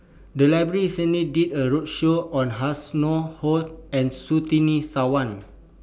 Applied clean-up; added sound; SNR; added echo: none; none; none; none.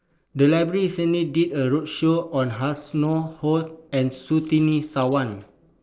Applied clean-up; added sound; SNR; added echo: neural separator model SepFormer DNS4.